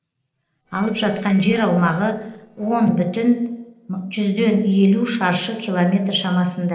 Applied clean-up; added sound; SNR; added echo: neural separator model SepFormer DNS4.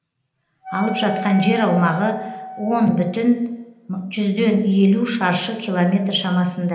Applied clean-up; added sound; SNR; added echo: none; Wind instrument, woodwind instrument; 12 dB; reverberation time 0.9 s.